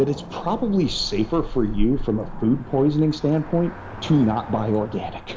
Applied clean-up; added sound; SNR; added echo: none; Cricket / Motor vehicle (road); 9 dB; reverberation time 0.9 s.